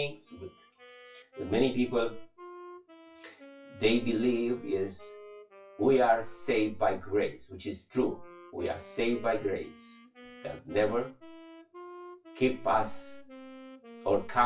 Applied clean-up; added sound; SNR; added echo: classical method WPE with log-MMSE.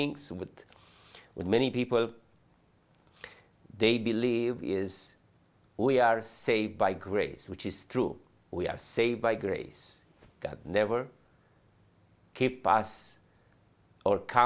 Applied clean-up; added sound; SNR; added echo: none; none; none; none.